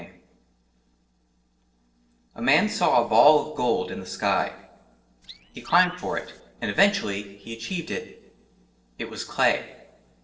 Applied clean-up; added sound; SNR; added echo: neural separator model SepFormer DNS4.